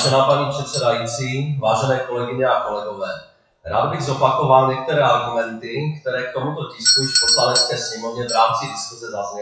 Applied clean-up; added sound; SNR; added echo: classical method WPE with log-MMSE.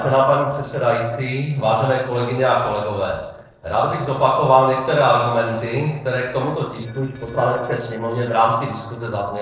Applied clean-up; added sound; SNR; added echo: neural separator model SepFormer DNS4.